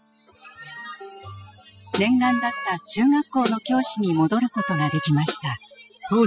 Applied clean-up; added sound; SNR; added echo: classical method spectral subtraction.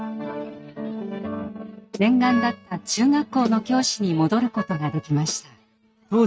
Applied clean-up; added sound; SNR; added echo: neural mask model RNNoise.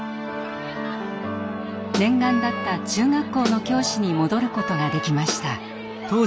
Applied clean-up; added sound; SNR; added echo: none; Wind instrument, woodwind instrument + Snare drum; 8 dB; none.